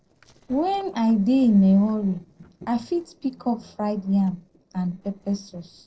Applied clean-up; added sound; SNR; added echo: neural separator model SepFormer DNS4.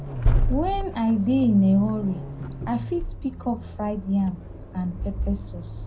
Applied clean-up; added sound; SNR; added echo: none; Accelerating, revving, vroom; 2 dB; reverberation time 0.2 s.